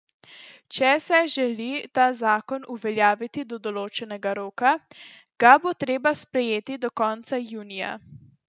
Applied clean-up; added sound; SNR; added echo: none; none; none; none.